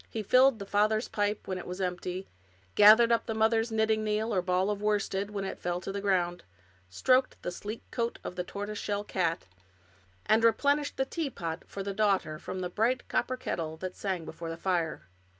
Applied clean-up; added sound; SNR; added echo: none; none; none; none.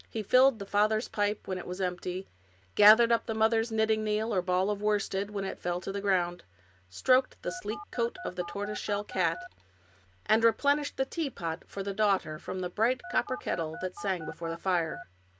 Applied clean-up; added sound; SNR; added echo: none; Telephone; 13 dB; none.